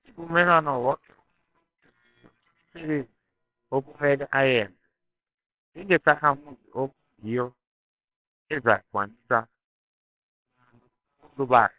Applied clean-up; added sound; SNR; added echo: neural separator model SepFormer WHAMR!.